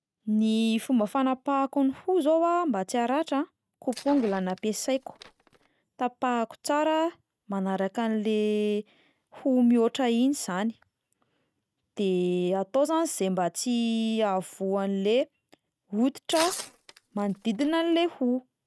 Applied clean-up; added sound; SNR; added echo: neural mask model RNNoise.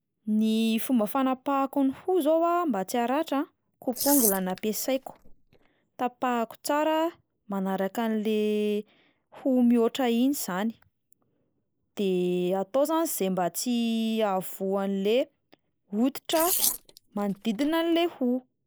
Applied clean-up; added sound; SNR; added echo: neural mask model Resemble Enhance denoiser.